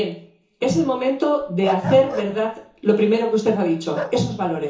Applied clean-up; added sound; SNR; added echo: none; Bark; 13 dB; reverberation time 0.7 s.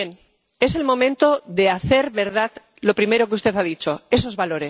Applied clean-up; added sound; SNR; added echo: none; none; none; none.